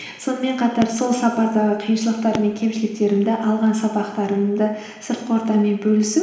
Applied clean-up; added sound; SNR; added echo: none; Fireworks; 17 dB; reverberation time 1.1 s.